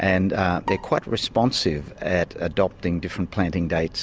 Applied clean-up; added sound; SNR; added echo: none; Bowed string instrument; 15 dB; none.